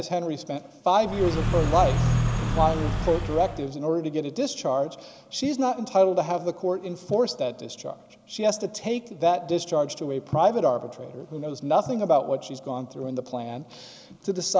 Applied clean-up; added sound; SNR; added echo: none; Car; -1 dB; none.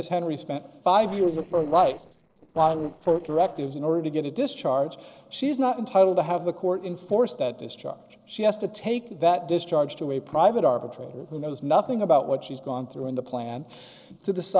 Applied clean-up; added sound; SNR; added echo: neural separator model SepFormer DNS4.